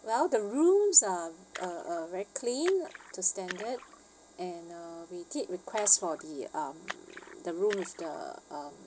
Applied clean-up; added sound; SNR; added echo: none; Splash, splatter; 18 dB; none.